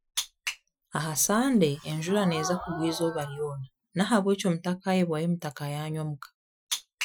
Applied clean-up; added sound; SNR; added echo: classical method Wiener filter.